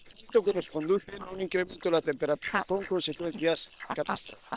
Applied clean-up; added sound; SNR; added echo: neural separator model SepFormer WHAM!.